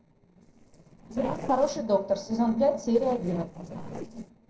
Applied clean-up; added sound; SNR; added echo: neural separator model SepFormer DNS4.